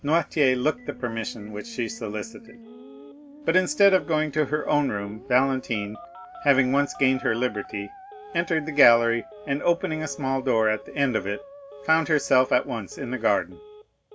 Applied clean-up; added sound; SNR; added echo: none; Telephone + Musical instrument; 18 dB; none.